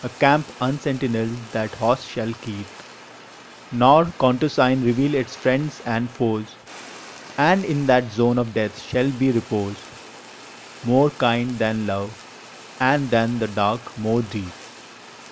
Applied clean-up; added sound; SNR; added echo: none; Fire; 19 dB; none.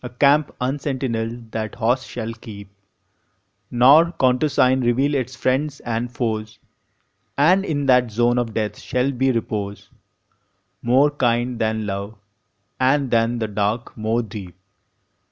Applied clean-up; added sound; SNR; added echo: none; none; none; none.